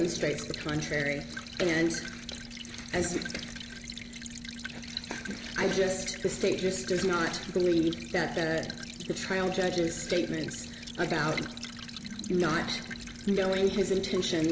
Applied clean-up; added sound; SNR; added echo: none; Stream / Trickle, dribble; 13 dB; reverberation time 1.3 s.